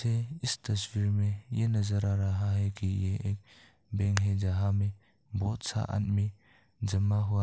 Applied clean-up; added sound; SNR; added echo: none; none; none; none.